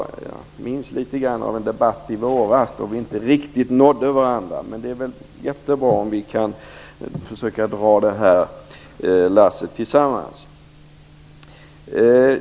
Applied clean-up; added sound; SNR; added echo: none; none; none; none.